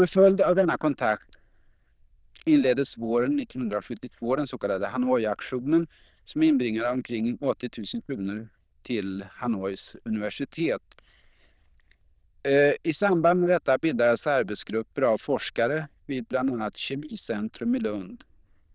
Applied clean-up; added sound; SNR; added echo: neural diffusion model UNIVERSE++.